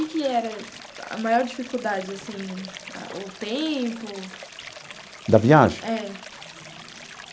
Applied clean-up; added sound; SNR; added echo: none; Stream; 16 dB; none.